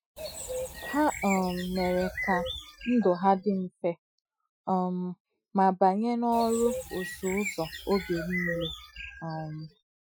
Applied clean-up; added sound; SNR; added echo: classical method Wiener filter.